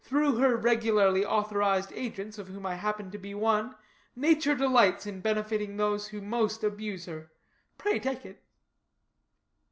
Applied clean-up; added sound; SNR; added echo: none; none; none; none.